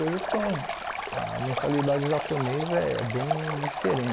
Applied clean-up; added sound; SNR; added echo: none; Stream; 4 dB; none.